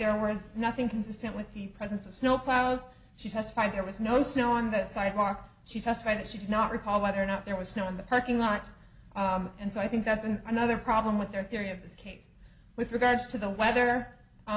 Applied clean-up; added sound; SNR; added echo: none; none; none; none.